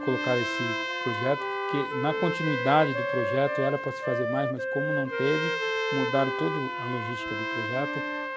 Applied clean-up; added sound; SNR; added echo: none; Trumpet + Wind instrument, woodwind instrument; 0 dB; none.